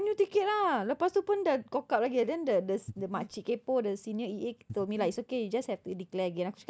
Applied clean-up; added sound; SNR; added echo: none; Breathing; 13 dB; none.